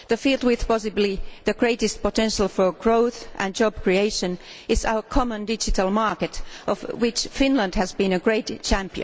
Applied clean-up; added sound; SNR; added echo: none; none; none; none.